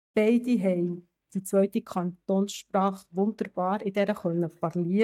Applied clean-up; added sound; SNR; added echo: neural mask model DeepFilterNet 3.